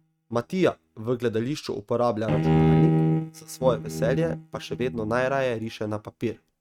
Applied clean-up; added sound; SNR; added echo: neural mask model RNNoise.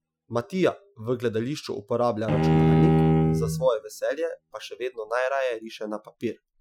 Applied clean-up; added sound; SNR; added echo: classical method Wiener filter.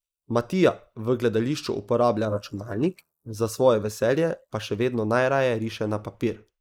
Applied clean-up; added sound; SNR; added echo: neural mask model Resemble Enhance denoiser.